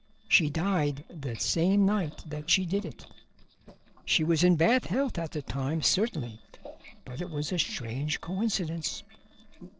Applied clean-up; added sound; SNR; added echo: neural separator model SepFormer DNS4.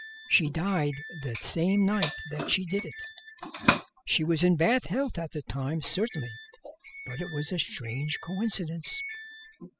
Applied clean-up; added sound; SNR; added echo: classical method spectral subtraction.